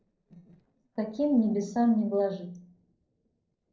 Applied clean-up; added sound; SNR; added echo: neural separator model SepFormer DNS4.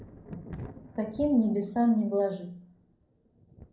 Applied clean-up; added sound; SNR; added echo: none; Thunder; 17 dB; reverberation time 0.6 s.